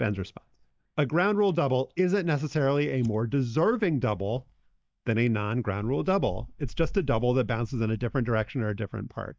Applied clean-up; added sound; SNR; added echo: neural mask model DeepFilterNet 3.